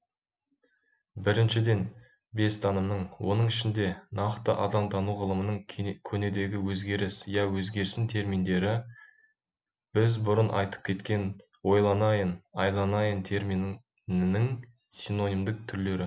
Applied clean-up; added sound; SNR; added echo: none; none; none; none.